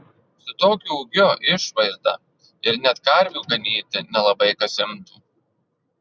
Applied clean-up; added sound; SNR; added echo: none; none; none; none.